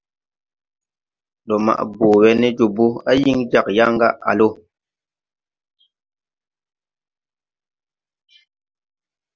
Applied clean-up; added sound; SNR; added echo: none; none; none; none.